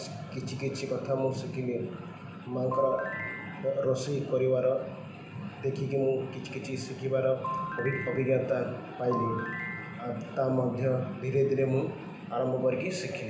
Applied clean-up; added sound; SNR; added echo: none; Ringtone / Chime; 7 dB; reverberation time 0.9 s.